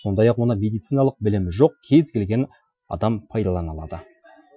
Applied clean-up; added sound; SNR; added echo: classical method Wiener filter.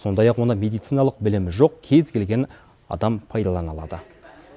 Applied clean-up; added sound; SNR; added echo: none; none; none; none.